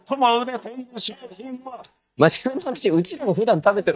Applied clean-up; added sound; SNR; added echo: neural mask model DeepFilterNet 3.